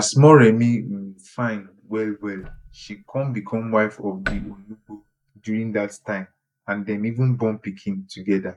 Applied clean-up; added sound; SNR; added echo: neural mask model DeepFilterNet 3.